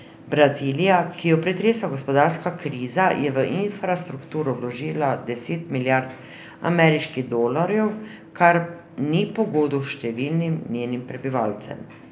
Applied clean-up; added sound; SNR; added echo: none; none; none; none.